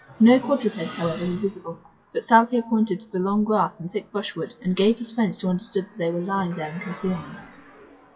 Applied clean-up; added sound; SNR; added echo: classical method WPE with log-MMSE.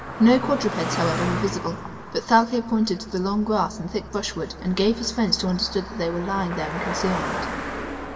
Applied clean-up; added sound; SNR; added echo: none; Car passing by; 8 dB; reverberation time 1.5 s.